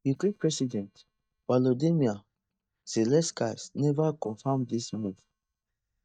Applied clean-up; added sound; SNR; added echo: neural mask model DeepFilterNet 3.